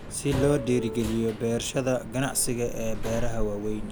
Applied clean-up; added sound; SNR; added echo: none; Subway, metro, underground; 5 dB; none.